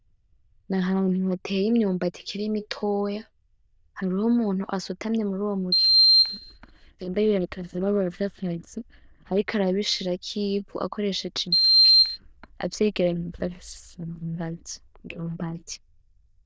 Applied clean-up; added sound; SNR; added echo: neural diffusion model UNIVERSE++.